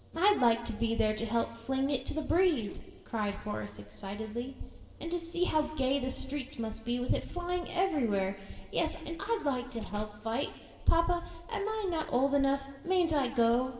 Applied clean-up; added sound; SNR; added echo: neural separator model SepFormer DNS4.